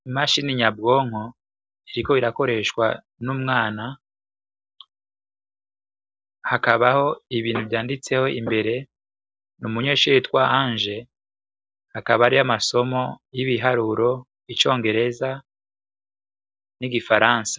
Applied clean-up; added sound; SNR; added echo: none; none; none; none.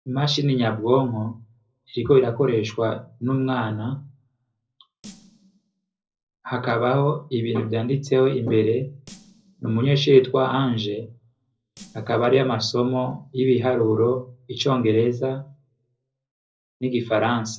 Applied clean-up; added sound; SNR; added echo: neural separator model SepFormer DNS4.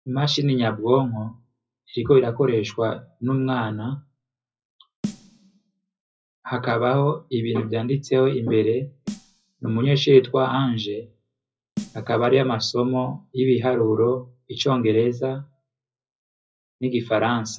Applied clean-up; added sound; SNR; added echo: classical method WPE with log-MMSE.